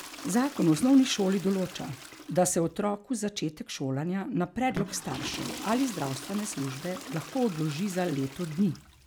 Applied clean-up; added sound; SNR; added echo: none; Toilet flush / Water; 14 dB; none.